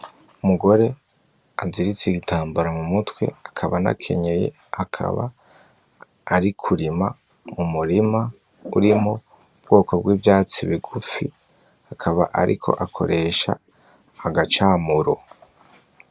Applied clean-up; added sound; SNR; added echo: none; none; none; none.